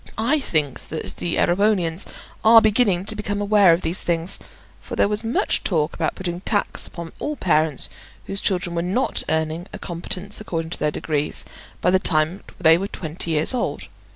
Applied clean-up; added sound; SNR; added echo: none; none; none; none.